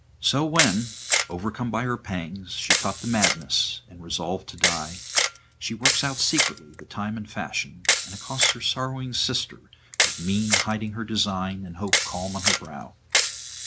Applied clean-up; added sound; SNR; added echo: none; Camera; -1 dB; none.